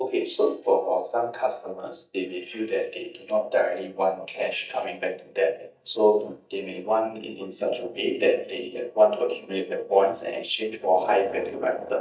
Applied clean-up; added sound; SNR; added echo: neural mask model DeepFilterNet 3.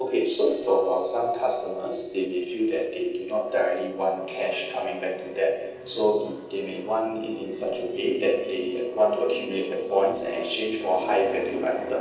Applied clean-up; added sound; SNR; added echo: neural separator model SepFormer DNS4.